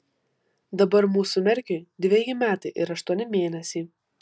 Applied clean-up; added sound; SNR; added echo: none; none; none; none.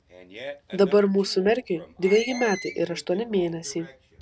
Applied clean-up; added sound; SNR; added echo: none; Screech + Fart; 16 dB; none.